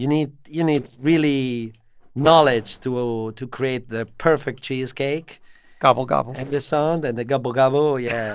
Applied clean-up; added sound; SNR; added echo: neural separator model SepFormer DNS4.